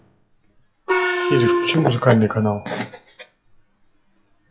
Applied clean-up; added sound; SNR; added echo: classical method WPE with log-MMSE.